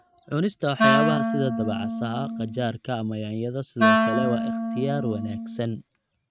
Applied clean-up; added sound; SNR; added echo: neural mask model RNNoise.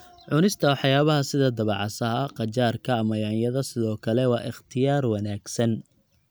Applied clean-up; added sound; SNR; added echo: none; none; none; none.